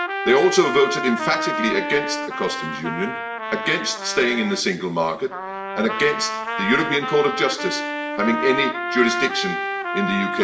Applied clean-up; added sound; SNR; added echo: none; Trumpet; 4 dB; reverberation time 1.5 s.